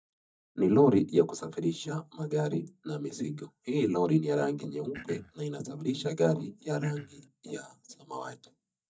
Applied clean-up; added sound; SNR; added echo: neural mask model DeepFilterNet 3.